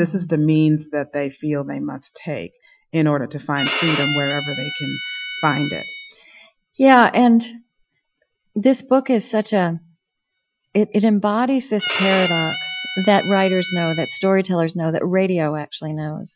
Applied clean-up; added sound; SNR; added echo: classical method Wiener filter.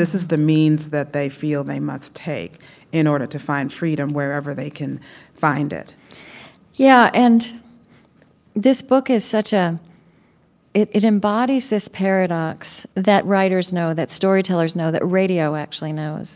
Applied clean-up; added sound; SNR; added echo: none; none; none; none.